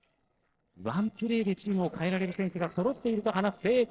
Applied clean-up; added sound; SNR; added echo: neural separator model SepFormer DNS4.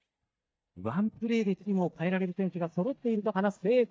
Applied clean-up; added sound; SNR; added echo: neural mask model DeepFilterNet 3.